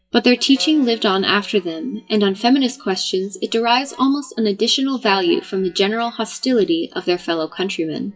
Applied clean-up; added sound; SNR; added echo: classical method WPE with log-MMSE.